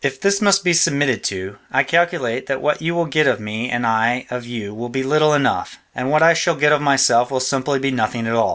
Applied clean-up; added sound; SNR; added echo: none; none; none; none.